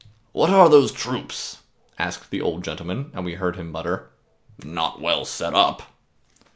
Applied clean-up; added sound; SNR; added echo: none; none; none; none.